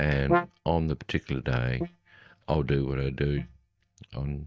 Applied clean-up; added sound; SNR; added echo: neural mask model DeepFilterNet 3.